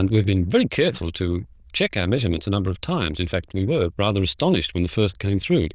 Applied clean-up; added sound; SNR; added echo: neural diffusion model UNIVERSE++.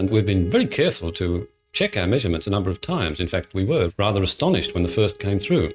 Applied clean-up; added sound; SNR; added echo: neural mask model RNNoise.